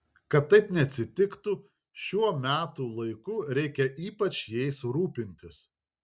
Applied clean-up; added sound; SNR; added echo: none; none; none; none.